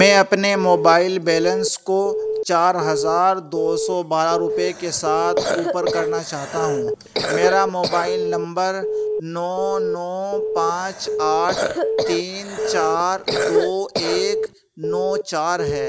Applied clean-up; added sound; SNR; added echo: none; Cough + Alarm / Keyboard (musical); 2 dB; none.